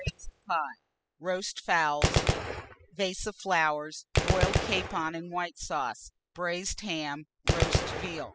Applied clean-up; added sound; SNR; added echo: classical method spectral subtraction.